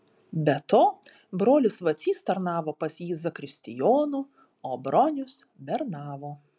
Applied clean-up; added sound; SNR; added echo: none; none; none; none.